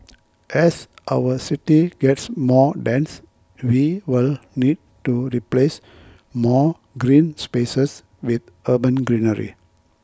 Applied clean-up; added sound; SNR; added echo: none; none; none; none.